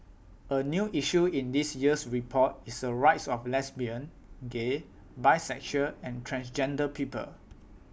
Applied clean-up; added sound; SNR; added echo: none; none; none; none.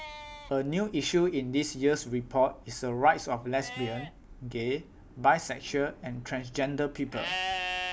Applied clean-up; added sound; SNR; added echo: none; Livestock, farm animals, working animals; 11 dB; none.